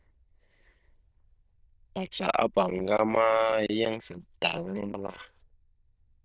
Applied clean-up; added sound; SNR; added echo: neural diffusion model UNIVERSE++.